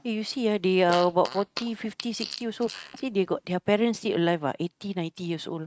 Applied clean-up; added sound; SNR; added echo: neural mask model RNNoise.